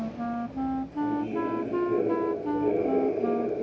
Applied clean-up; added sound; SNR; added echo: none; Wind instrument, woodwind instrument; 0 dB; reverberation time 2.2 s.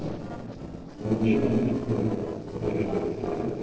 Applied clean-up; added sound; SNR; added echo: neural separator model SepFormer DNS4.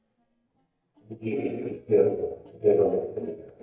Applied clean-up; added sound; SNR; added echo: neural mask model DeepFilterNet 3.